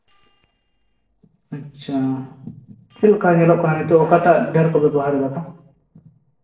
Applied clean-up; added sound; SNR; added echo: neural separator model SepFormer DNS4.